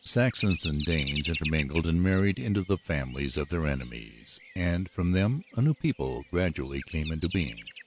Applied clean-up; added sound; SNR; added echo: none; Bird vocalization, bird call, bird song; 12 dB; none.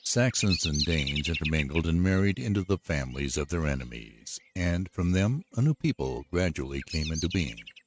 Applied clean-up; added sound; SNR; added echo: neural mask model RNNoise.